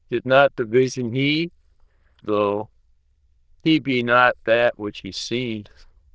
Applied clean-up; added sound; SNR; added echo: neural diffusion model UNIVERSE++.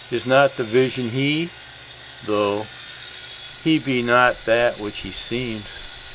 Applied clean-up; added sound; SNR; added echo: none; Sawing; 13 dB; none.